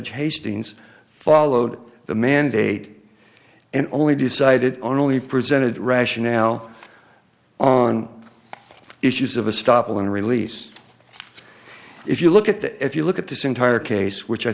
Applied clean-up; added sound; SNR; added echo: none; none; none; none.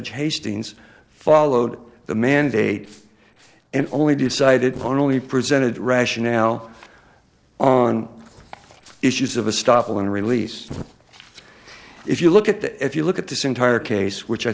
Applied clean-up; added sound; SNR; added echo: neural separator model SepFormer DNS4.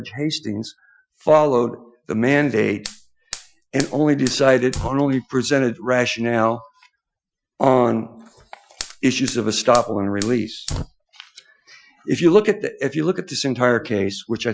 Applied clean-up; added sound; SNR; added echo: classical method Wiener filter.